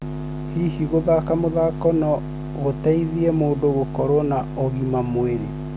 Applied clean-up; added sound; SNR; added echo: none; none; none; none.